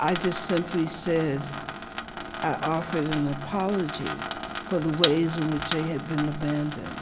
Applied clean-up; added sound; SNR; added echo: none; Sink (filling or washing) / Water tap, faucet; 6 dB; none.